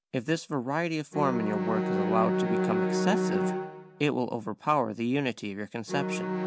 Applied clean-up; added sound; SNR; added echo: none; Bowed string instrument; 1 dB; none.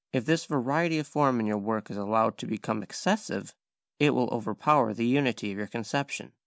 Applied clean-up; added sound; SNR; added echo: none; none; none; none.